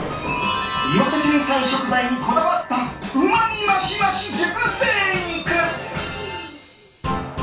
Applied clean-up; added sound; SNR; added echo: none; Thunder; 18 dB; reverberation time 0.3 s.